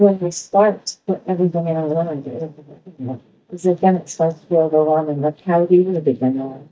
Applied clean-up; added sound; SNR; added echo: neural mask model DeepFilterNet 3.